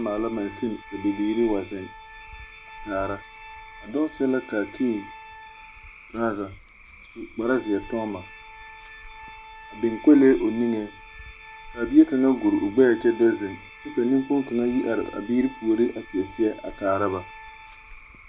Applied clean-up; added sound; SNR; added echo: none; Organ + Cricket / Frog; 17 dB; none.